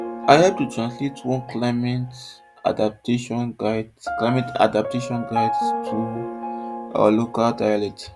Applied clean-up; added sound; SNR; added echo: none; Piano; 8 dB; none.